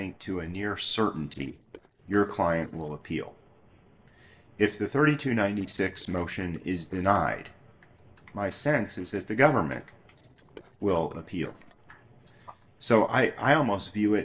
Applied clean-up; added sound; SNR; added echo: neural separator model SepFormer DNS4.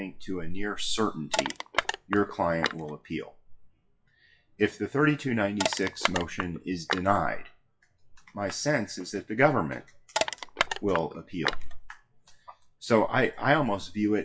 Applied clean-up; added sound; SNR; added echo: classical method WPE with log-MMSE.